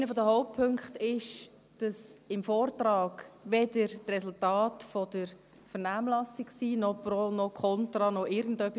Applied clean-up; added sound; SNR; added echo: none; none; none; none.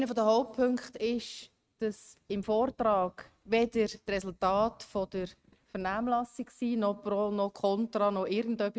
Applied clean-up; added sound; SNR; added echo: neural mask model RNNoise.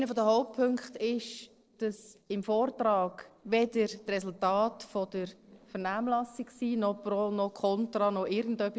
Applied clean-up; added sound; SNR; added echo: neural separator model SepFormer DNS4.